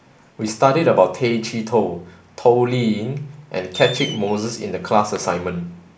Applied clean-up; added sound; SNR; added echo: none; Fireworks; 14 dB; none.